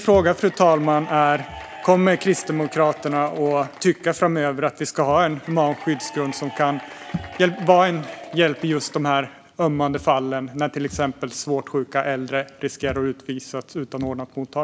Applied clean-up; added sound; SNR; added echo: none; Applause / Crowd / Cheering; 17 dB; none.